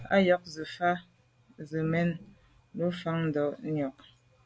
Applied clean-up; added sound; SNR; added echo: none; none; none; none.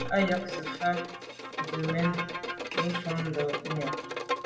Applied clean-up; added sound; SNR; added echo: none; Bowed string instrument; 3 dB; reverberation time 0.7 s.